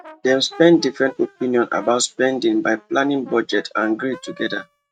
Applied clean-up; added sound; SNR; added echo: neural mask model RNNoise.